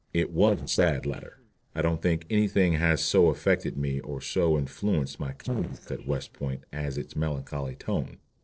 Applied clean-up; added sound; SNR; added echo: neural separator model SepFormer DNS4.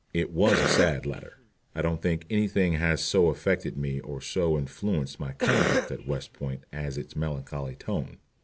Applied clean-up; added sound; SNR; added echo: none; Cough; 0 dB; none.